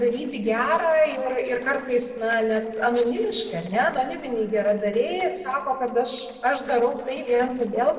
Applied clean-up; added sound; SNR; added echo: neural separator model SepFormer DNS4.